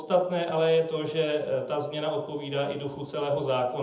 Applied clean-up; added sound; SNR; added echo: none; none; none; reverberation time 0.7 s.